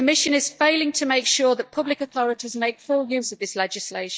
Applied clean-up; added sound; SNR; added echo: neural mask model DeepFilterNet 3.